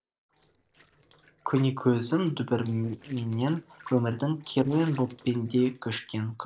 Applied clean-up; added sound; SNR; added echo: neural separator model SepFormer DNS4.